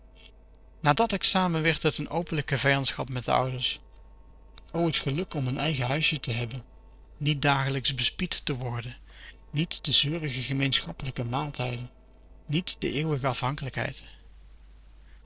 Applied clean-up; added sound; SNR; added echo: neural separator model SepFormer DNS4.